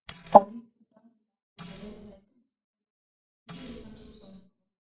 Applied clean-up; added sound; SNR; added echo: neural mask model DeepFilterNet 3.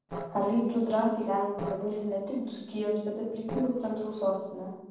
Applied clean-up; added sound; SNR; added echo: neural separator model SepFormer DNS4.